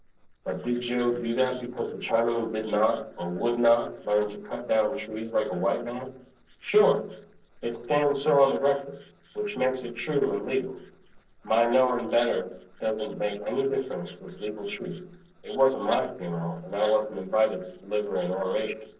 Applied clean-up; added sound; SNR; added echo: neural separator model SepFormer DNS4.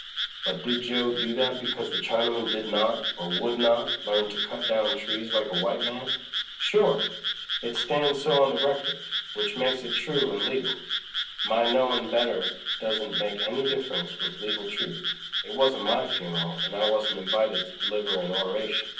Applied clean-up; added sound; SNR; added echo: none; Frog; 3 dB; reverberation time 0.6 s.